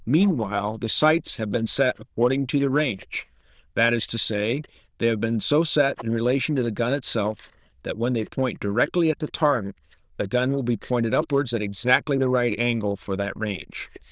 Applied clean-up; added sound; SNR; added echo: neural diffusion model UNIVERSE++.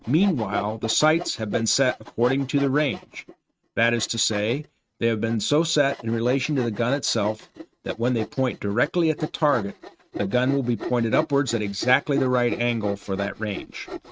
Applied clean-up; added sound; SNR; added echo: neural mask model RNNoise.